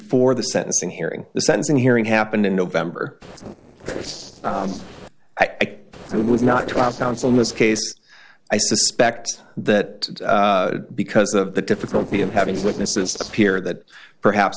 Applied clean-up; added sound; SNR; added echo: neural separator model SepFormer DNS4.